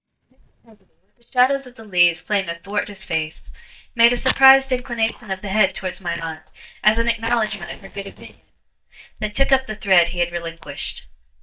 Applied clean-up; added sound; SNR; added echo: neural mask model DeepFilterNet 3.